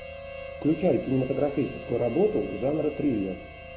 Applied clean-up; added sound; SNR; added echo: none; Harmonica; 13 dB; none.